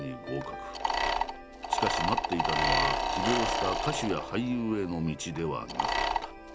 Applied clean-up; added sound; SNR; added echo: none; Mechanisms; -2 dB; none.